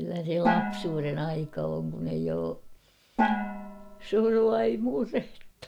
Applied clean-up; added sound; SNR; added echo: none; Gong; 4 dB; none.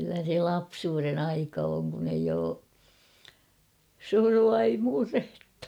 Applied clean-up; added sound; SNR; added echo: none; none; none; none.